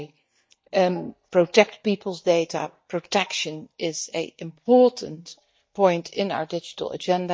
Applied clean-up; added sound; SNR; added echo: neural mask model DeepFilterNet 3.